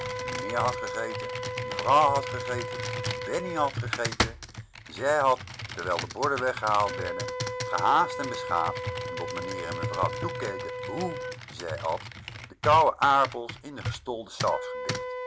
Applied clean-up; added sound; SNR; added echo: none; Computer keyboard + Wind instrument, woodwind instrument; 5 dB; none.